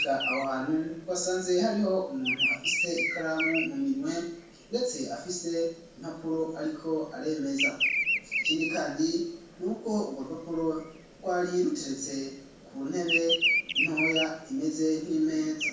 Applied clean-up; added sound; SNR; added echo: none; Bird vocalization, bird call, bird song; 3 dB; reverberation time 0.6 s.